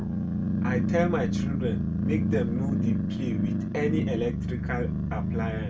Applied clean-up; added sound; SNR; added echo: none; Growling; -5 dB; reverberation time 0.2 s.